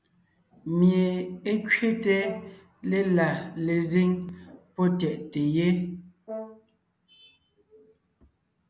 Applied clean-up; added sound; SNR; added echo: none; Brass instrument; 16 dB; none.